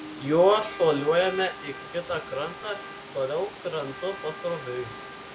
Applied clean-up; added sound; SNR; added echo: none; Trumpet + Water; 12 dB; none.